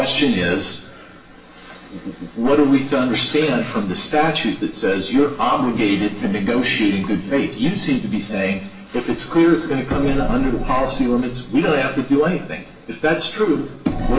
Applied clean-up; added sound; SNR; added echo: none; none; none; reverberation time 0.7 s.